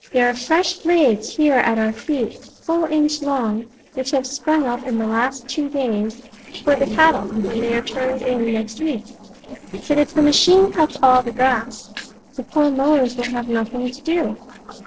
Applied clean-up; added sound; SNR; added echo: neural separator model SepFormer DNS4.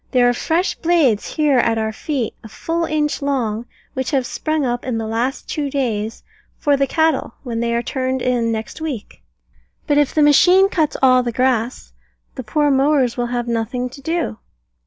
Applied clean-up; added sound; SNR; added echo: none; none; none; none.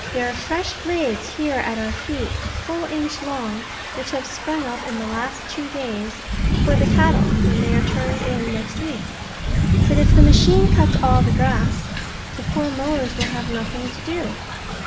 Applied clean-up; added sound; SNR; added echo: none; Thunder / Rain; -5 dB; reverberation time 2.9 s.